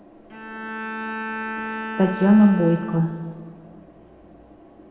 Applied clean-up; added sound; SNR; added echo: none; Bowed string instrument; 10 dB; reverberation time 1.7 s.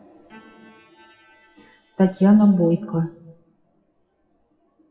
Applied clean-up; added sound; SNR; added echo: classical method WPE with log-MMSE.